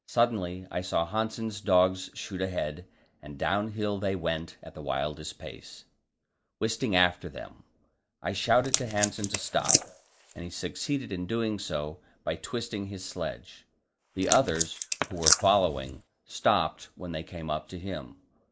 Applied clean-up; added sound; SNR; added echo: neural mask model Resemble Enhance denoiser.